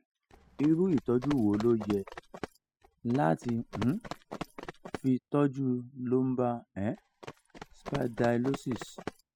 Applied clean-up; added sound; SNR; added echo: classical method spectral subtraction.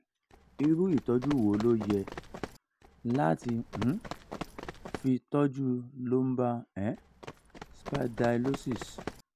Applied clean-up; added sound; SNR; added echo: none; Run; 12 dB; none.